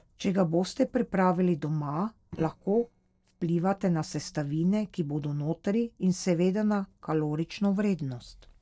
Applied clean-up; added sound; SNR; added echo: neural separator model SepFormer DNS4.